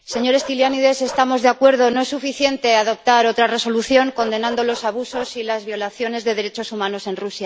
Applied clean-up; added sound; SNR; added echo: none; Bark; 20 dB; none.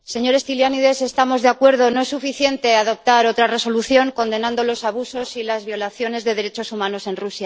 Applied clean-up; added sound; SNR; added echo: neural separator model SepFormer DNS4.